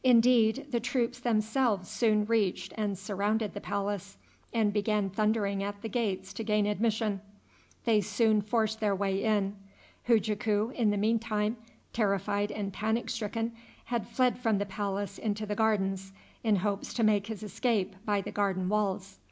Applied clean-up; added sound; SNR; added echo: none; none; none; none.